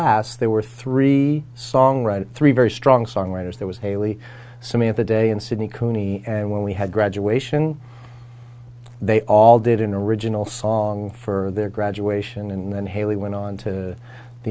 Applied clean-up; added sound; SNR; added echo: none; none; none; none.